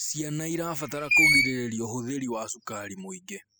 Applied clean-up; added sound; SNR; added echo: classical method spectral subtraction.